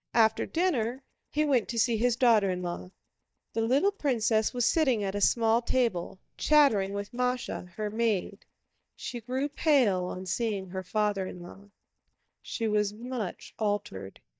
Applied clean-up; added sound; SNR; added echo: neural mask model DeepFilterNet 3.